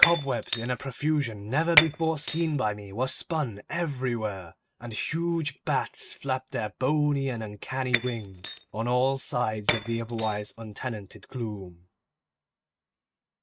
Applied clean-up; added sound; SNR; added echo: neural mask model RNNoise.